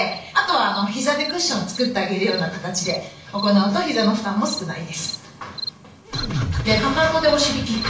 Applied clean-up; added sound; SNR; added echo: none; Cricket; 13 dB; reverberation time 0.4 s.